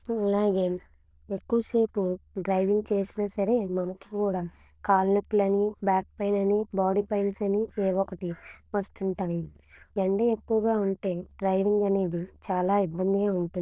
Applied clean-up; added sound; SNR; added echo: neural diffusion model UNIVERSE++.